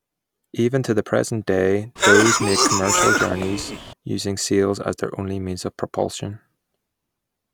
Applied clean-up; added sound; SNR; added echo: none; Cough; -3 dB; none.